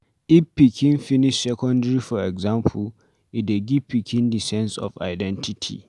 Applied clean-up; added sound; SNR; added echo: none; none; none; none.